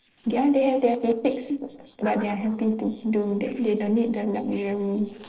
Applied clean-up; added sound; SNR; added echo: neural separator model SepFormer DNS4.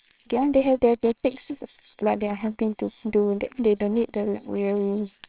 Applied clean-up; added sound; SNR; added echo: neural separator model SepFormer WHAMR!.